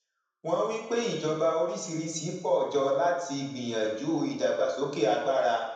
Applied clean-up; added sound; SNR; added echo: none; none; none; reverberation time 0.9 s.